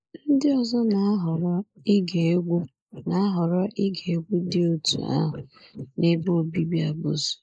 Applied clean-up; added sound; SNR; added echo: neural mask model Resemble Enhance denoiser.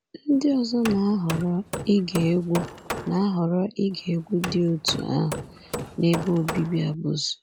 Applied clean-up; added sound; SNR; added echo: none; Hammer; 11 dB; none.